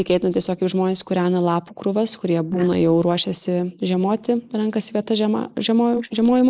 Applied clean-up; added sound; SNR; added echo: neural mask model Resemble Enhance denoiser.